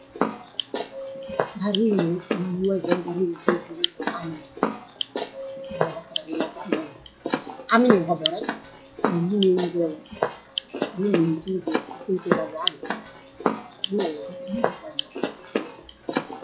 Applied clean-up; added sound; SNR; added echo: classical method log-MMSE.